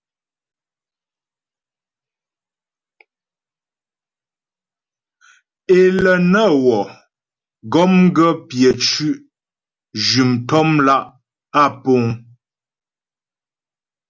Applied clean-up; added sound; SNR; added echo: none; none; none; none.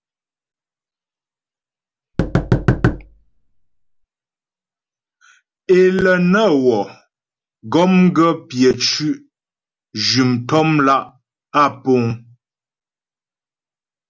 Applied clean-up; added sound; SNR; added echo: none; Knock; 1 dB; none.